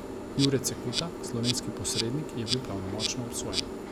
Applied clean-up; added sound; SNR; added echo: none; Insect; 2 dB; none.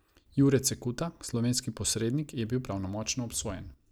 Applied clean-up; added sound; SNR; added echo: none; none; none; none.